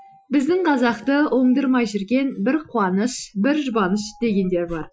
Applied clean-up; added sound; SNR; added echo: classical method Wiener filter.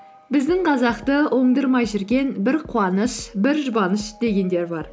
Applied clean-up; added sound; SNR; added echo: none; none; none; none.